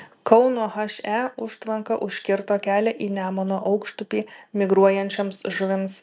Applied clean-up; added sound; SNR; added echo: none; none; none; none.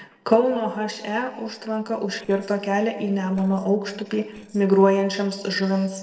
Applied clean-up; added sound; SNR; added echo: neural separator model SepFormer DNS4.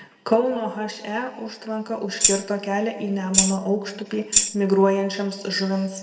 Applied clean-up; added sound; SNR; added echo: none; Tambourine; -2 dB; reverberation time 1.7 s.